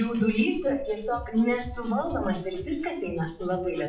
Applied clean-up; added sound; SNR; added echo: classical method WPE with log-MMSE.